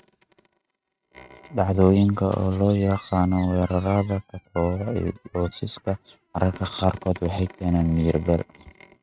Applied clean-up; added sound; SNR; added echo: neural mask model RNNoise.